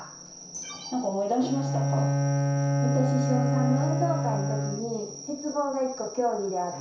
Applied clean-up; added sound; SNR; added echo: none; Bowed string instrument; -1 dB; reverberation time 0.6 s.